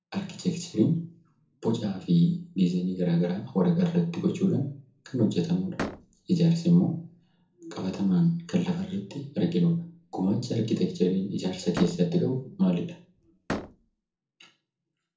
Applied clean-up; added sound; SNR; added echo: neural separator model SepFormer DNS4.